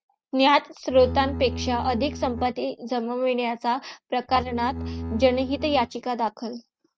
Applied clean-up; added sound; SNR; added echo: neural mask model RNNoise.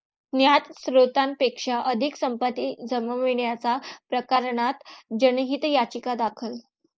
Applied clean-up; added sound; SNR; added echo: neural mask model Resemble Enhance denoiser.